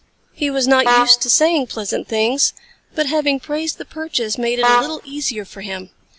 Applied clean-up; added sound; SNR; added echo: none; Vehicle horn, car horn, honking; 2 dB; none.